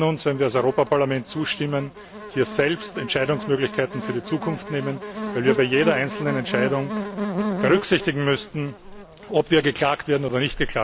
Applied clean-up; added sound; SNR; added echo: none; Buzz; 9 dB; none.